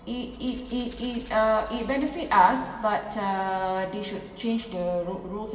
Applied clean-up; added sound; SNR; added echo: none; Rattle (instrument); 20 dB; reverberation time 2.2 s.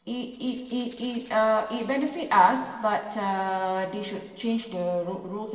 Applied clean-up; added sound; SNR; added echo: neural separator model SepFormer DNS4.